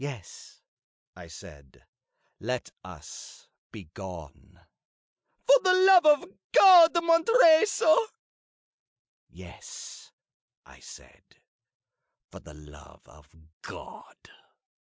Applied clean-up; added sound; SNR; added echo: none; none; none; none.